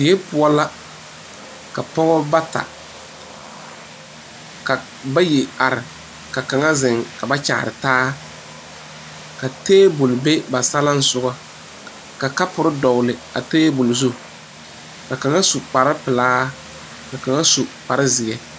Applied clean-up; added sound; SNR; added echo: none; Vehicle; 18 dB; none.